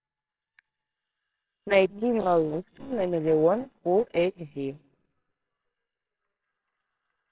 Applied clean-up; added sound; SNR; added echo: neural separator model SepFormer WHAMR!.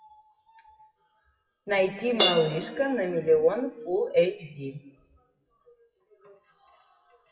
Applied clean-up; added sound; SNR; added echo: classical method WPE with log-MMSE.